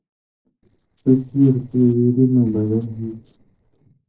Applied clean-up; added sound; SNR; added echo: neural separator model SepFormer DNS4.